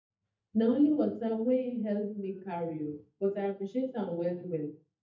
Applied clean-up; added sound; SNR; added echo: neural mask model DeepFilterNet 3.